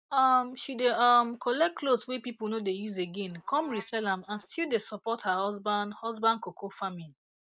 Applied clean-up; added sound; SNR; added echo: neural mask model DeepFilterNet 3.